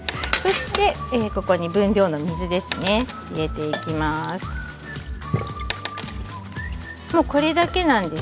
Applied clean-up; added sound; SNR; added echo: none; Coin (dropping); 13 dB; none.